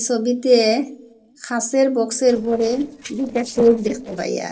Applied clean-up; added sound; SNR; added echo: neural separator model SepFormer DNS4.